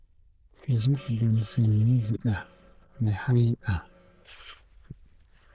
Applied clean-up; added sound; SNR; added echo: neural diffusion model UNIVERSE++.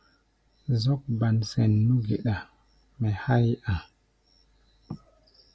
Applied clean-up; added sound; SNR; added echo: none; none; none; none.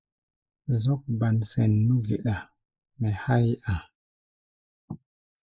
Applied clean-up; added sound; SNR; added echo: neural mask model Resemble Enhance denoiser.